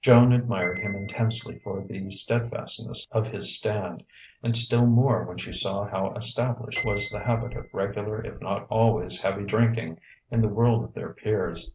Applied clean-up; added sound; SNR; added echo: none; Piano; 18 dB; none.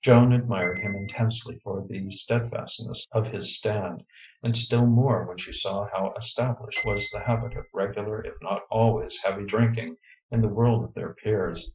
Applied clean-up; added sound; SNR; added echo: classical method Wiener filter.